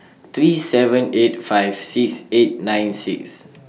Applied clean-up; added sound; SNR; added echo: none; none; none; none.